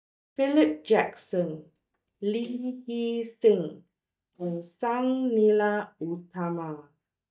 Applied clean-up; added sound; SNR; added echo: neural mask model DeepFilterNet 3.